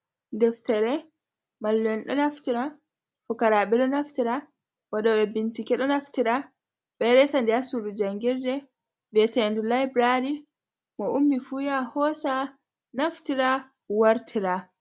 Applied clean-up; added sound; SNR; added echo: none; none; none; none.